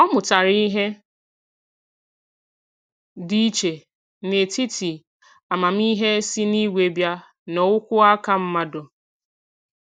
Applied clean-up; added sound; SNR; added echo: none; none; none; none.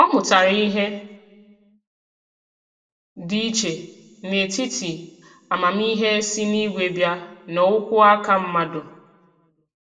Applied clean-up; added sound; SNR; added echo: none; none; none; reverberation time 0.7 s.